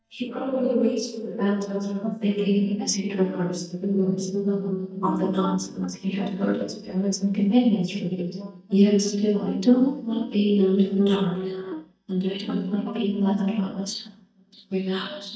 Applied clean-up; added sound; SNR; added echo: neural mask model DeepFilterNet 3.